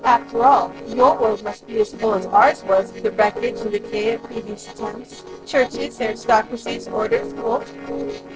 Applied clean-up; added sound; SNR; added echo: neural separator model SepFormer DNS4.